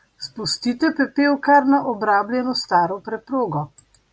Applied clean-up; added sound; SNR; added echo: none; none; none; none.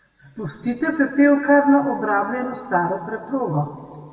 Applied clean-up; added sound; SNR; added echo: none; none; none; reverberation time 1.6 s.